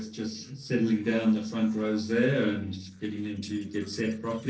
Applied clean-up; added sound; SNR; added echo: neural separator model SepFormer DNS4.